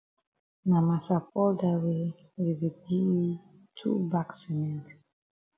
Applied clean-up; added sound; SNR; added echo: none; none; none; none.